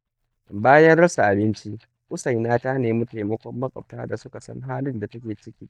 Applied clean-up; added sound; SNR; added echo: neural mask model DeepFilterNet 3.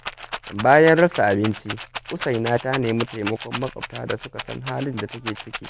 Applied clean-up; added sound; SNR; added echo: none; Rattle; 11 dB; none.